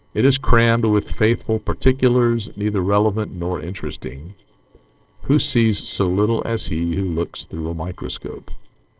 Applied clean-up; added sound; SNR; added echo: neural separator model SepFormer DNS4.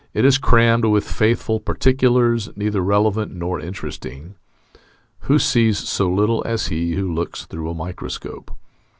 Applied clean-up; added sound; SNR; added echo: none; none; none; none.